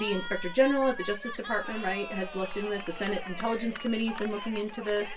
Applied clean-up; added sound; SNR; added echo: none; Cheering; 11 dB; reverberation time 0.2 s.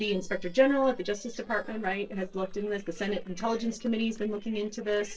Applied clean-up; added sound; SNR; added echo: neural separator model SepFormer DNS4.